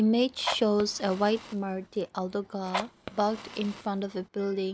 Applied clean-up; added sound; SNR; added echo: none; Fire; 11 dB; none.